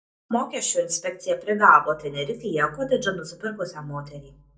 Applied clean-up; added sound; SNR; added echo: none; none; none; reverberation time 0.2 s.